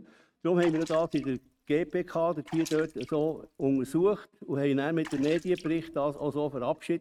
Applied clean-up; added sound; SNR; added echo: neural mask model RNNoise.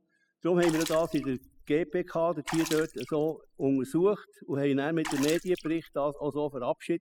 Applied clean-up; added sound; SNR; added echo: classical method spectral subtraction.